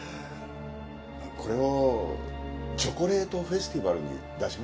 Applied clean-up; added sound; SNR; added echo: none; none; none; none.